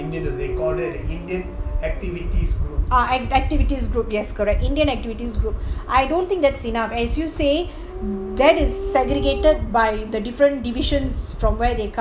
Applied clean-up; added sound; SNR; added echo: none; Dog; 14 dB; none.